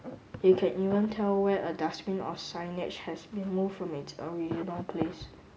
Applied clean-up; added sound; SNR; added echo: none; none; none; none.